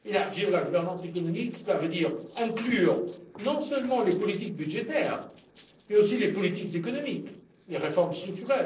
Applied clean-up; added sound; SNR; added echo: neural separator model SepFormer DNS4.